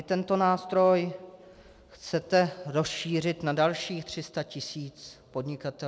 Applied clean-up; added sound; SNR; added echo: none; none; none; none.